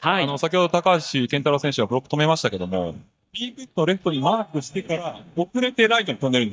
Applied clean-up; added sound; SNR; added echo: neural mask model DeepFilterNet 3.